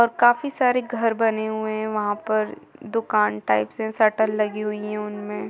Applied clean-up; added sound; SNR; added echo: none; none; none; none.